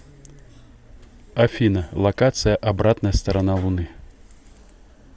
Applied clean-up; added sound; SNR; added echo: none; none; none; none.